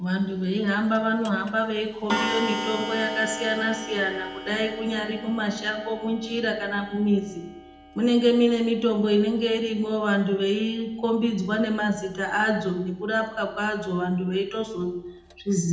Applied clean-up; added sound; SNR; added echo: none; Clock; 13 dB; reverberation time 0.7 s.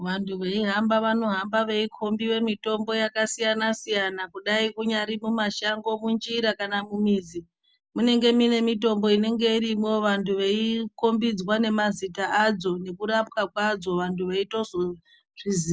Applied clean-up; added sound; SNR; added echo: none; none; none; none.